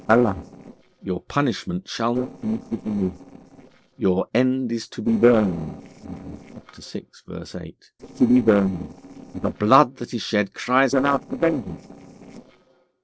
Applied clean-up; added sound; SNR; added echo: neural separator model SepFormer DNS4.